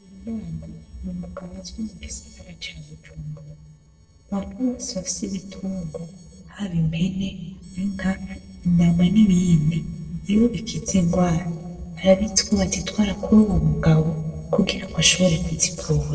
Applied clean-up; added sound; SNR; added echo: neural separator model SepFormer DNS4.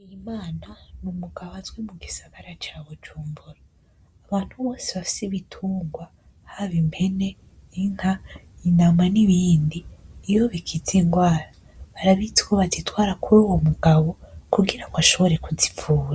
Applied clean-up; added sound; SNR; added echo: none; none; none; none.